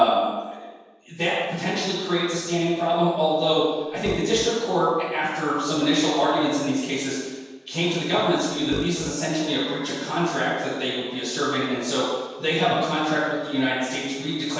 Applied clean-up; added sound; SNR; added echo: none; Burping, eructation; 13 dB; reverberation time 1.2 s.